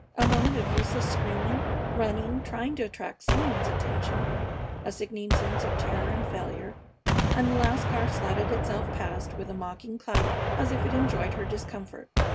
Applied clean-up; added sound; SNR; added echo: none; Gunshot, gunfire; -4 dB; none.